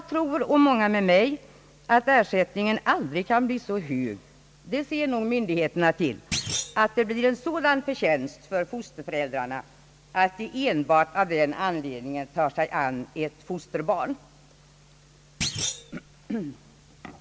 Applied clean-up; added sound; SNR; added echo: none; Thump, thud; 7 dB; none.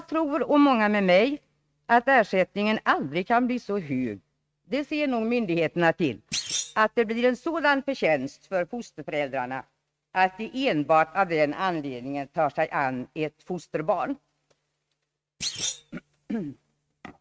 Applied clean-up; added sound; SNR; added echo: neural mask model RNNoise.